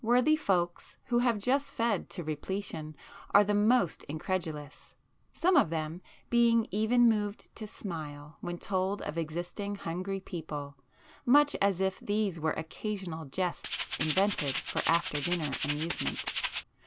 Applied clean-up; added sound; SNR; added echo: none; Rattle (instrument); 3 dB; none.